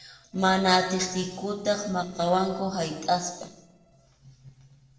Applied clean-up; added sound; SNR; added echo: neural separator model SepFormer DNS4.